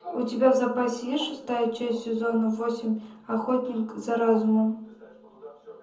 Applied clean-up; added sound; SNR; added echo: none; none; none; reverberation time 0.7 s.